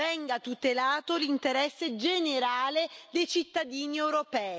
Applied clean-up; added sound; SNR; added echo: none; none; none; none.